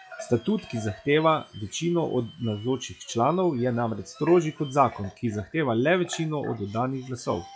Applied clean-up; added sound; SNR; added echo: classical method log-MMSE.